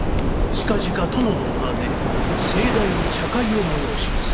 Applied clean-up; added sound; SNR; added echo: none; Waves, surf; -4 dB; none.